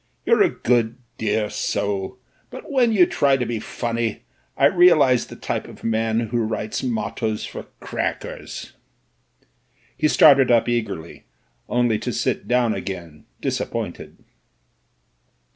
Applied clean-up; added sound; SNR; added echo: none; none; none; none.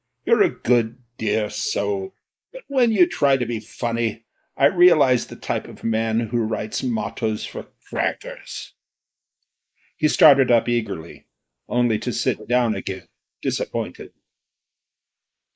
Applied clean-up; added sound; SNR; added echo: neural mask model Resemble Enhance denoiser.